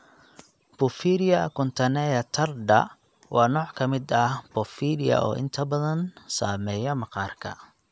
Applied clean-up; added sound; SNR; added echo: none; none; none; none.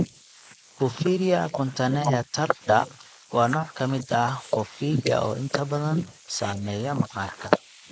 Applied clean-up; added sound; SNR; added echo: neural mask model Resemble Enhance denoiser.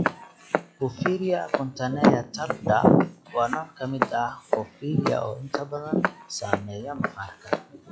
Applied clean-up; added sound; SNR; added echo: classical method log-MMSE.